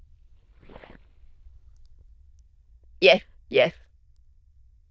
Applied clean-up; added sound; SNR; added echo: neural diffusion model UNIVERSE++.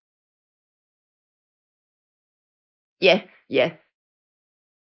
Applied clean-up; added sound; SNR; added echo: neural mask model Resemble Enhance denoiser.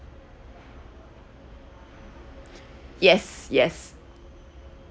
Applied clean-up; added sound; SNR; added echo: none; none; none; none.